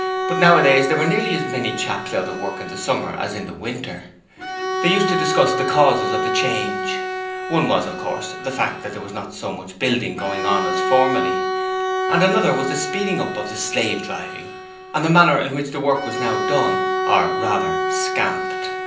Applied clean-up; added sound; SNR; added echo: none; Bowed string instrument; 3 dB; reverberation time 0.6 s.